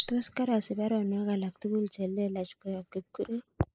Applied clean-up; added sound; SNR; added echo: neural mask model Resemble Enhance denoiser.